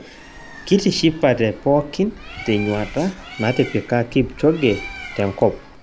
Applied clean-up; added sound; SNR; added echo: none; Bird; 15 dB; none.